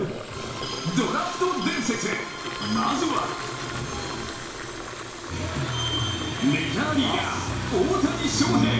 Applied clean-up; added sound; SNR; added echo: none; Fill (with liquid) / Water tap, faucet; 9 dB; reverberation time 0.7 s.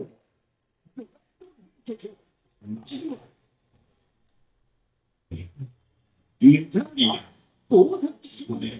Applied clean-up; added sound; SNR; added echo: neural mask model DeepFilterNet 3.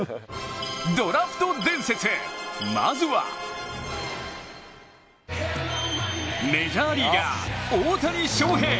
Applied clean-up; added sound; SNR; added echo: none; none; none; none.